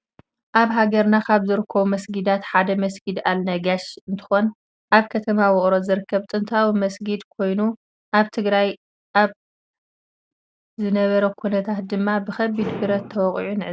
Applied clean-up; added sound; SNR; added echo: none; none; none; none.